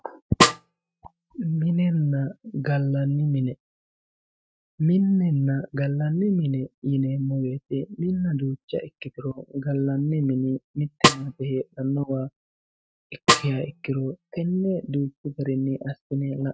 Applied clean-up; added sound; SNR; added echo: neural mask model RNNoise.